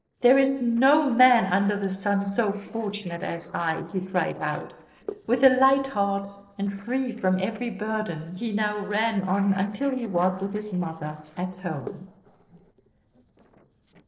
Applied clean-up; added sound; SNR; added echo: neural separator model SepFormer DNS4.